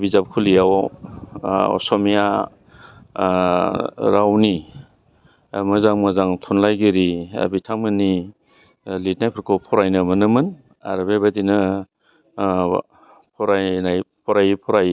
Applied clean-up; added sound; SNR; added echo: none; none; none; none.